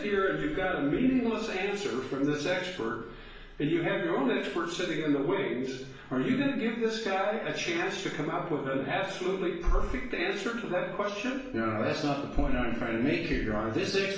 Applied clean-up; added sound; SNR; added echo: none; none; none; reverberation time 0.7 s.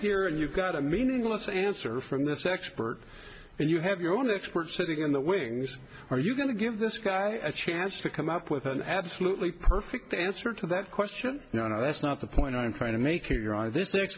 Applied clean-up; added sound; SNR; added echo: none; none; none; none.